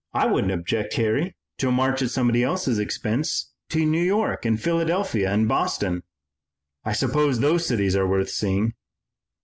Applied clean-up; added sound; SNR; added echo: none; none; none; none.